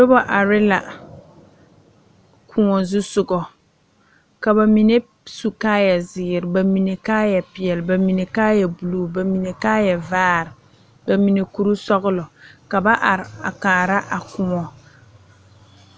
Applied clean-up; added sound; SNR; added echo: none; none; none; none.